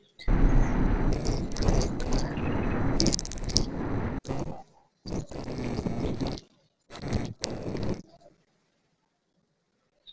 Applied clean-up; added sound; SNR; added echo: neural separator model SepFormer DNS4.